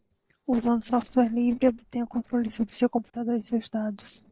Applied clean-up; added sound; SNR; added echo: neural separator model SepFormer DNS4.